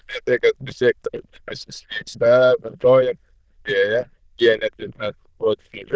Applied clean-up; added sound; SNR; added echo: neural diffusion model UNIVERSE++.